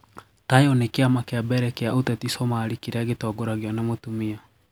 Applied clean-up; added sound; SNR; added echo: none; none; none; none.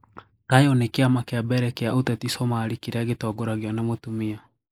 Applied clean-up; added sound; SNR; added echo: neural mask model Resemble Enhance denoiser.